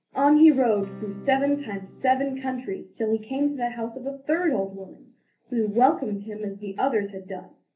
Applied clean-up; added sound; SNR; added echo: none; Acoustic guitar / Strum; 17 dB; reverberation time 0.3 s.